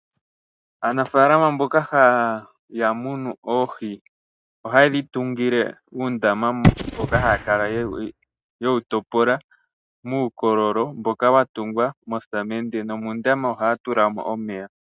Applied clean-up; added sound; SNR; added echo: neural mask model RNNoise.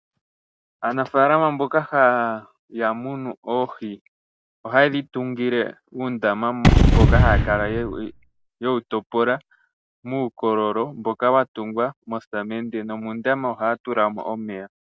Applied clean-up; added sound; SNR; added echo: none; Gunshot, gunfire / Boom; -4 dB; none.